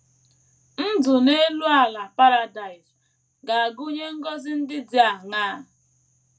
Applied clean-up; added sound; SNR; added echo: none; none; none; none.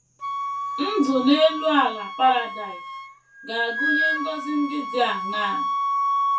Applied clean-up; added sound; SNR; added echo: none; Wind instrument, woodwind instrument; 2 dB; reverberation time 0.2 s.